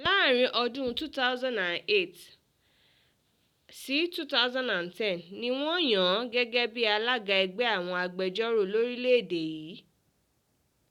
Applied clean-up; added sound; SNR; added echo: none; none; none; none.